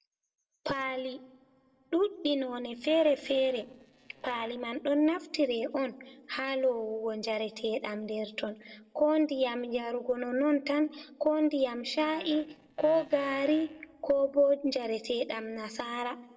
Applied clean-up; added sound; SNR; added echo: neural separator model SepFormer DNS4.